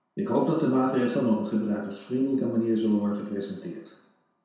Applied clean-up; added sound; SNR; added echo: none; none; none; reverberation time 0.7 s.